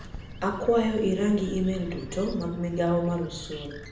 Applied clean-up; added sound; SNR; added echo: none; Bird; 13 dB; reverberation time 0.7 s.